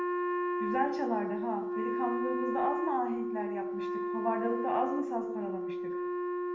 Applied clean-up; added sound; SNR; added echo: none; Wind instrument, woodwind instrument; -2 dB; reverberation time 0.6 s.